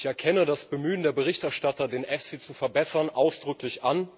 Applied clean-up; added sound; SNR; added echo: none; none; none; none.